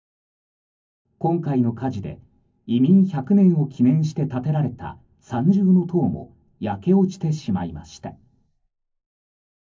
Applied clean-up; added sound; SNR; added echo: none; none; none; reverberation time 0.3 s.